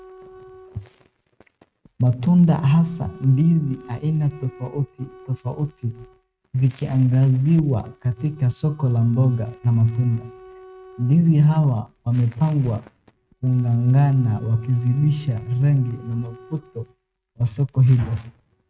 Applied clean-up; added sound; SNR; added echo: neural mask model RNNoise.